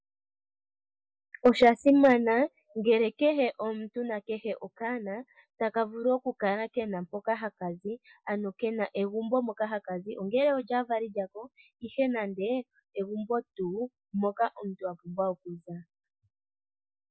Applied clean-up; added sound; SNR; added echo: none; none; none; none.